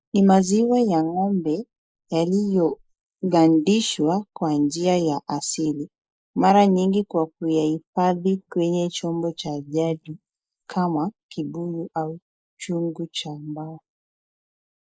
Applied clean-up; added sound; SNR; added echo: neural mask model Resemble Enhance denoiser.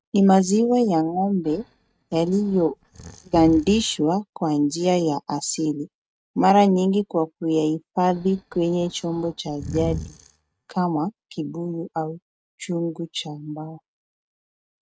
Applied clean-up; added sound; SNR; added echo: neural mask model RNNoise.